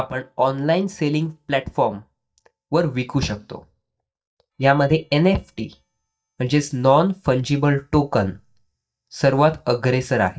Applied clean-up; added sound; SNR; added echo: neural mask model DeepFilterNet 3.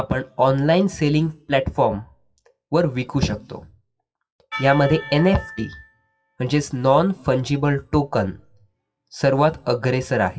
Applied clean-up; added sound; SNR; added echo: classical method WPE with log-MMSE.